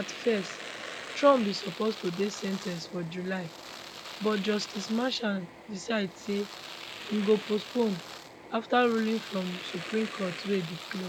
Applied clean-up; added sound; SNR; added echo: none; Domestic sounds, home sounds; 12 dB; none.